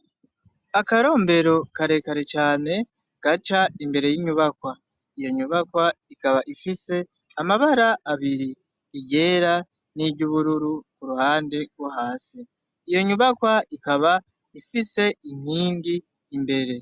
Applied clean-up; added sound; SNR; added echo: none; none; none; none.